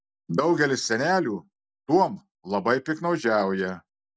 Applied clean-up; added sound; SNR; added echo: none; none; none; none.